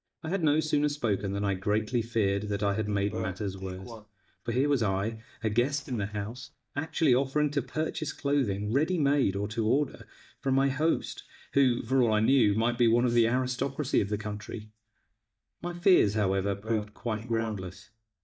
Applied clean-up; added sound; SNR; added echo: neural mask model DeepFilterNet 3.